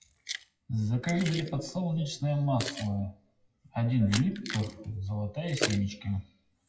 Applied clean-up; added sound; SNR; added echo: classical method WPE with log-MMSE.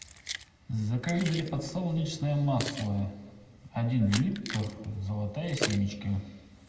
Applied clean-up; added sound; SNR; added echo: none; Keys jangling; 11 dB; reverberation time 1.5 s.